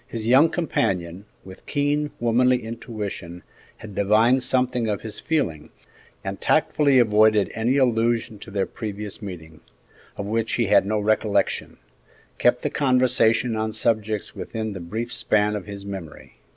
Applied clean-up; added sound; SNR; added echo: none; none; none; none.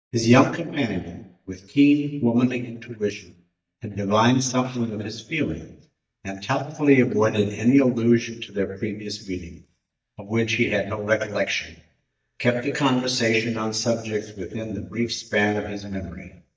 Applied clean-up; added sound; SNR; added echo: neural mask model DeepFilterNet 3.